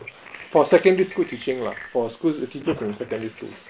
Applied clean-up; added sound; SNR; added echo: neural mask model Resemble Enhance denoiser.